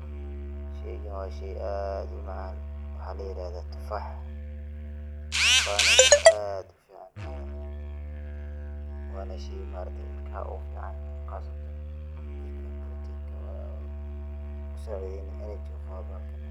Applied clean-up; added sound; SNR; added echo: none; Musical instrument; 6 dB; none.